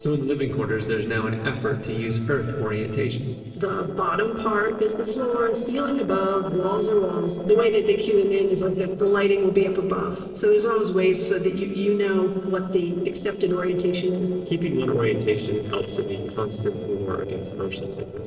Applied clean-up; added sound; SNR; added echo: neural separator model SepFormer DNS4.